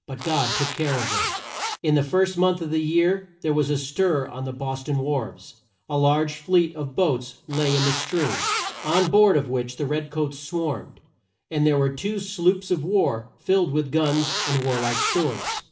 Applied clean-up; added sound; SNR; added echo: none; Zipper (clothing); 4 dB; reverberation time 0.4 s.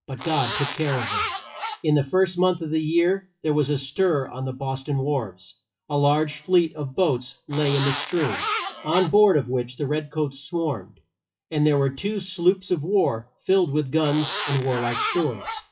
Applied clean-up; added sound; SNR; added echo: classical method WPE with log-MMSE.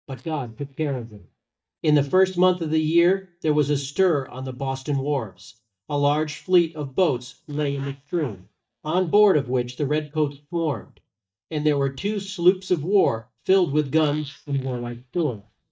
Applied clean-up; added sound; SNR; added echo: neural mask model DeepFilterNet 3.